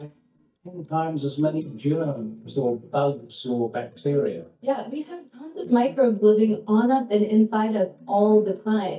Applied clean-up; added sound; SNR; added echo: neural mask model DeepFilterNet 3.